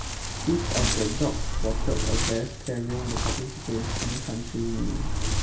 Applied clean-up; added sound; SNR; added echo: none; Wind; -3 dB; reverberation time 0.2 s.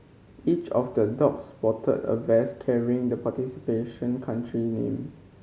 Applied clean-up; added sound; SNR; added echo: none; none; none; none.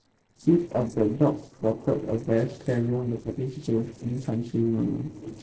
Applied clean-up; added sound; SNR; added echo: neural separator model SepFormer DNS4.